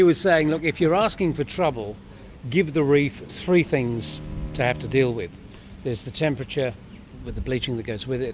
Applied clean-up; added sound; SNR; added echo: none; Bowed string instrument; 17 dB; none.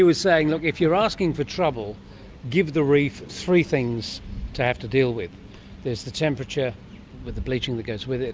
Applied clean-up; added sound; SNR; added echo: none; none; none; none.